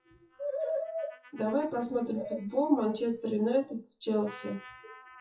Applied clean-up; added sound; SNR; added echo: classical method WPE with log-MMSE.